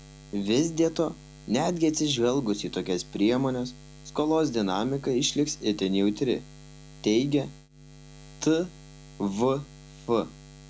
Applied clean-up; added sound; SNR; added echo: none; Buzz; 20 dB; none.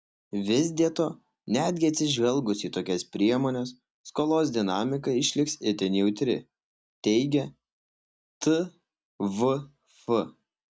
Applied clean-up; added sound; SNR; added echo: none; none; none; none.